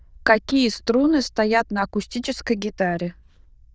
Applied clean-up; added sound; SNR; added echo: neural diffusion model UNIVERSE++.